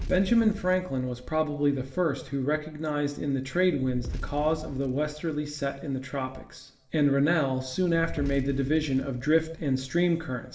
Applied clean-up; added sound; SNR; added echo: none; Fire; 13 dB; reverberation time 0.6 s.